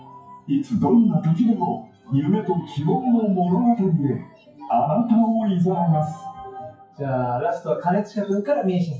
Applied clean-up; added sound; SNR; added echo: classical method WPE with log-MMSE.